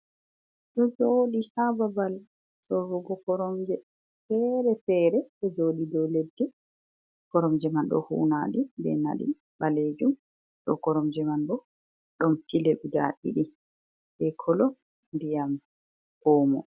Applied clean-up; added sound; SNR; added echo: none; none; none; none.